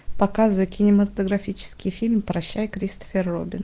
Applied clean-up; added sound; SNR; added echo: none; none; none; none.